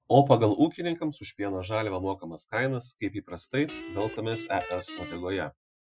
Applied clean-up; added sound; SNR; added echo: classical method Wiener filter.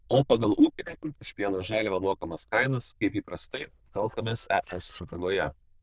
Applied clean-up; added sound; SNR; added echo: neural diffusion model UNIVERSE++.